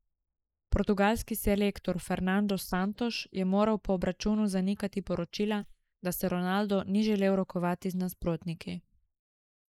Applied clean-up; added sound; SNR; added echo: neural mask model Resemble Enhance denoiser.